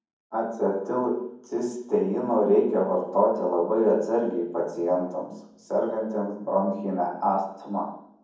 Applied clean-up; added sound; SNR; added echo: none; none; none; reverberation time 1.2 s.